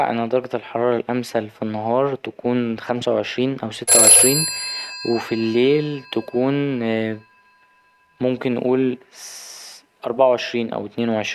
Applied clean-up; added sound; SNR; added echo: none; Telephone; 3 dB; none.